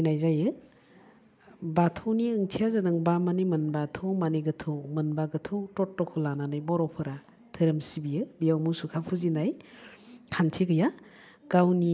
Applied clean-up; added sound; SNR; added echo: none; none; none; none.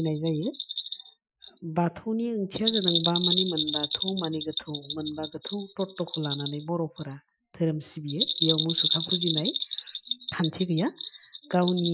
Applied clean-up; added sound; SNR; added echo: classical method Wiener filter.